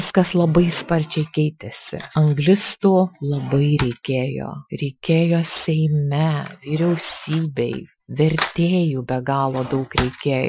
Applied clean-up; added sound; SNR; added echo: classical method Wiener filter.